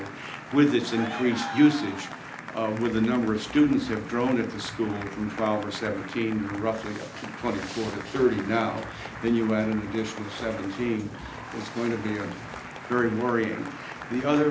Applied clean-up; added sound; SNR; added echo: none; Cheering + Applause / Cheering; 13 dB; none.